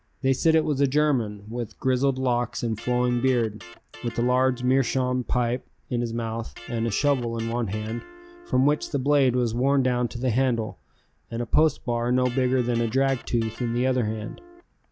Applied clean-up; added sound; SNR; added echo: none; Electric guitar; 20 dB; none.